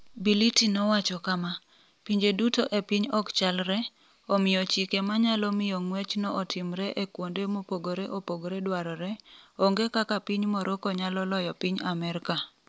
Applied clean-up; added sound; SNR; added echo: none; none; none; none.